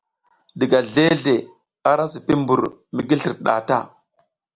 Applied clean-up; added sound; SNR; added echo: none; none; none; none.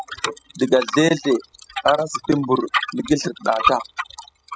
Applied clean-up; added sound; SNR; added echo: classical method spectral subtraction.